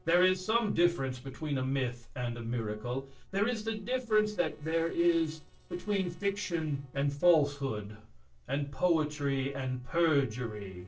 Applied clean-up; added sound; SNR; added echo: neural separator model SepFormer DNS4.